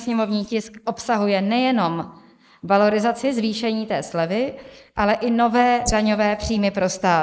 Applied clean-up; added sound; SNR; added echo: neural mask model Resemble Enhance denoiser.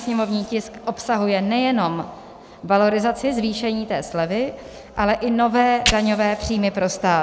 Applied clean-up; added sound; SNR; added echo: none; Fire; 14 dB; none.